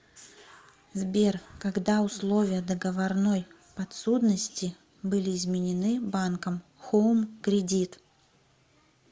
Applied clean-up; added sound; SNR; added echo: none; none; none; none.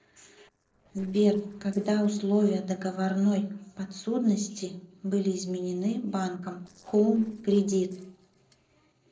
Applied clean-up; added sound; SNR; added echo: neural separator model SepFormer DNS4.